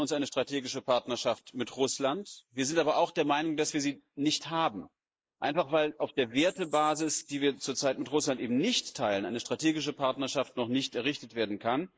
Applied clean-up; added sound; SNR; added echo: neural mask model Resemble Enhance denoiser.